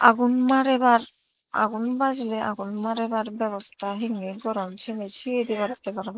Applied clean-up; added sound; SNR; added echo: neural mask model Resemble Enhance denoiser.